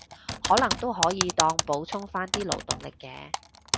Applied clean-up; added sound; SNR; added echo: none; Typing; 2 dB; none.